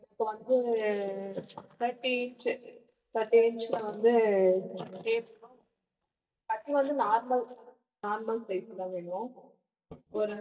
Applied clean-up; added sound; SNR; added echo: neural mask model DeepFilterNet 3.